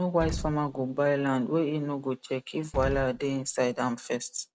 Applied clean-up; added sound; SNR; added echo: none; Explosion; 9 dB; none.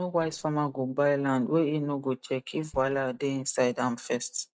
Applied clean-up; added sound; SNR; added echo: neural mask model DeepFilterNet 3.